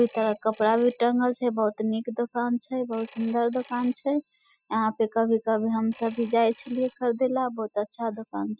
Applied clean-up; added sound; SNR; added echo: classical method spectral subtraction.